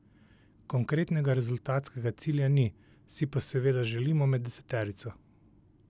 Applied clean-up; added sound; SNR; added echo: none; none; none; none.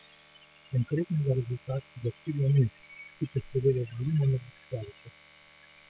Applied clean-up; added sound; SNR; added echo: classical method spectral subtraction.